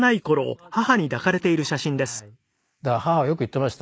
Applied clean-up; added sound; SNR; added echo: neural mask model Resemble Enhance denoiser.